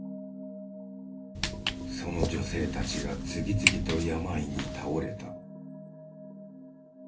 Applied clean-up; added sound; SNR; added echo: none; Walk, footsteps; 0 dB; reverberation time 0.3 s.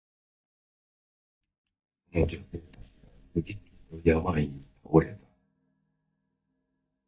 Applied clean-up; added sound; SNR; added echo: neural mask model DeepFilterNet 3.